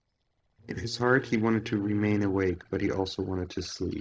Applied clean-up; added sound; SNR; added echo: neural separator model SepFormer DNS4.